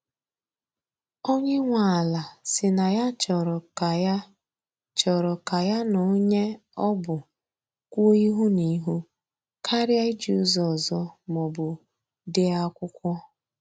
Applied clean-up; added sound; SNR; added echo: none; none; none; none.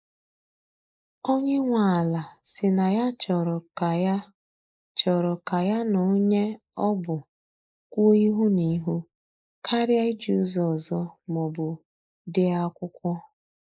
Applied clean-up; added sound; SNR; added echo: neural mask model Resemble Enhance denoiser.